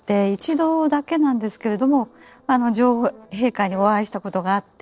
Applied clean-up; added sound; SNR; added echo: neural separator model SepFormer DNS4.